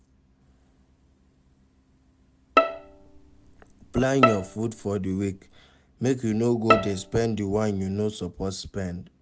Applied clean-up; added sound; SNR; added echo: none; Bowed string instrument; -1 dB; none.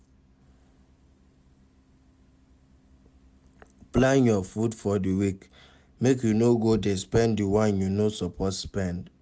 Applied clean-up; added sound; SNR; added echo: none; none; none; none.